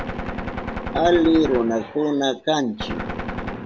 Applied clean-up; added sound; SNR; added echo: none; Gunshot, gunfire; 8 dB; none.